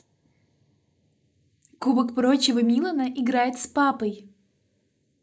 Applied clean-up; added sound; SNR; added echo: neural mask model Resemble Enhance denoiser.